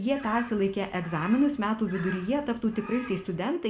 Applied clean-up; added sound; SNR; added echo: none; Bird; 16 dB; reverberation time 1.2 s.